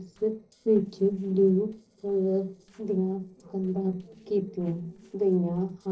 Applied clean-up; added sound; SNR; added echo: neural separator model SepFormer DNS4.